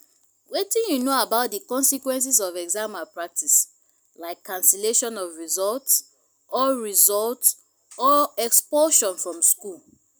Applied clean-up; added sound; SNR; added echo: none; none; none; none.